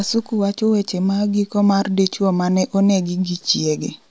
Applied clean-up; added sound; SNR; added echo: none; none; none; none.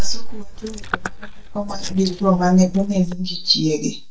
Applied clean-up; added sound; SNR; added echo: neural mask model DeepFilterNet 3.